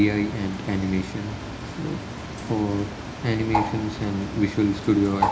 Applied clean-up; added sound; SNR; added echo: none; Bird; 6 dB; reverberation time 0.4 s.